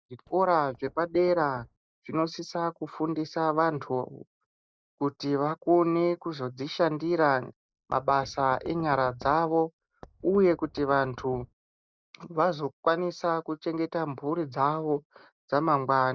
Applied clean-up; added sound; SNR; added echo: neural mask model DeepFilterNet 3.